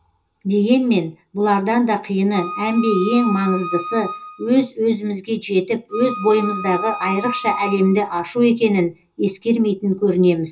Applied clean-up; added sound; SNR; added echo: none; Wind instrument, woodwind instrument; 9 dB; reverberation time 0.2 s.